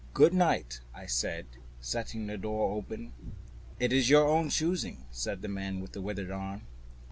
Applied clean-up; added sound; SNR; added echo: none; none; none; none.